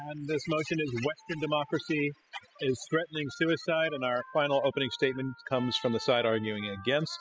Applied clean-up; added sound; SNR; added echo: classical method spectral subtraction.